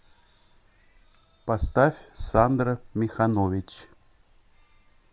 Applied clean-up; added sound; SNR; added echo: none; none; none; none.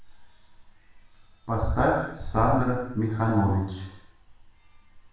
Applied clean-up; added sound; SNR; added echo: none; none; none; reverberation time 0.7 s.